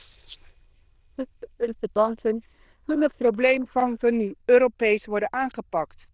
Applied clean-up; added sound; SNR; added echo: neural diffusion model UNIVERSE++.